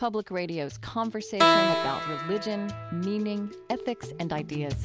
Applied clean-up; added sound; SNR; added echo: none; Keyboard (musical); -2 dB; none.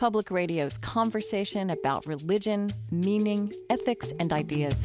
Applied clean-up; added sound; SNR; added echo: none; none; none; none.